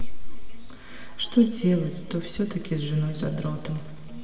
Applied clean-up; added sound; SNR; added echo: none; none; none; reverberation time 2.3 s.